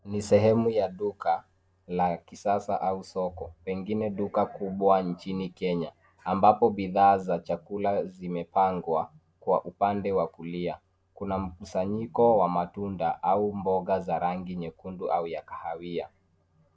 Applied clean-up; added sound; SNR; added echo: none; none; none; none.